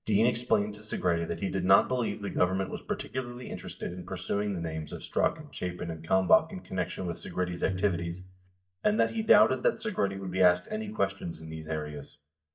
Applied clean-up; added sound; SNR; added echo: neural mask model DeepFilterNet 3.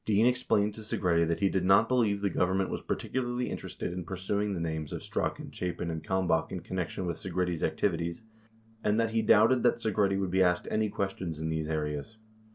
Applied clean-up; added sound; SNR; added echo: none; none; none; none.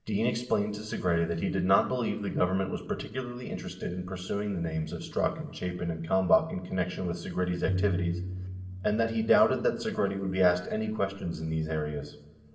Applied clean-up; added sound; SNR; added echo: none; Tabla; 7 dB; reverberation time 0.9 s.